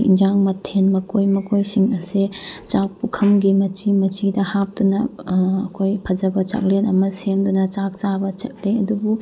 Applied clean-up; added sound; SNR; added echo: none; none; none; none.